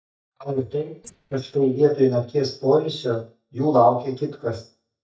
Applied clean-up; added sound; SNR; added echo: neural mask model DeepFilterNet 3.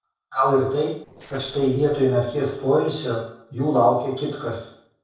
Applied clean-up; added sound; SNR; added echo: neural separator model SepFormer DNS4.